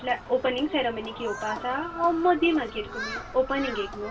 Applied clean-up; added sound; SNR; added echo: none; Human group actions; 11 dB; reverberation time 0.1 s.